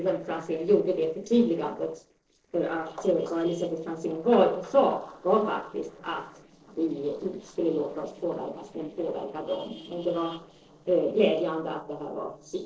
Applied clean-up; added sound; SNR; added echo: neural separator model SepFormer DNS4.